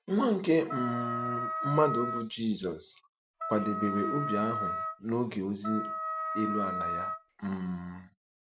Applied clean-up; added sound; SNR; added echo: none; Wind instrument, woodwind instrument; 3 dB; none.